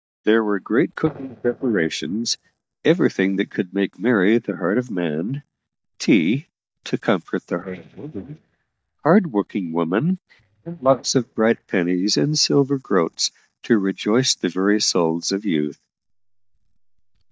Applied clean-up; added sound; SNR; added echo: neural mask model DeepFilterNet 3.